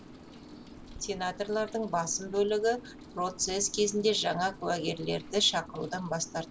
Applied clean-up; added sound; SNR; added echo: none; Rain; 16 dB; none.